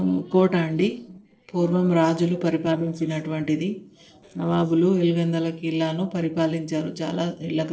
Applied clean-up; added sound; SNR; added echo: neural separator model SepFormer DNS4.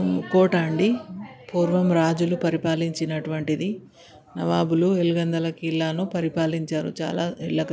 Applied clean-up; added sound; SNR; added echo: none; none; none; none.